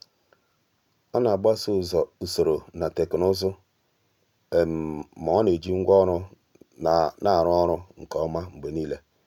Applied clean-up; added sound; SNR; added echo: none; none; none; none.